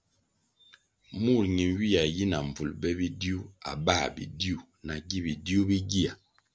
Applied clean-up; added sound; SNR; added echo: none; none; none; none.